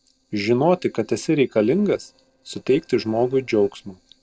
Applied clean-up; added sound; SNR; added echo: neural separator model SepFormer DNS4.